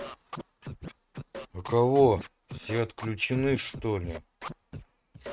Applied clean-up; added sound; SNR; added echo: neural mask model RNNoise.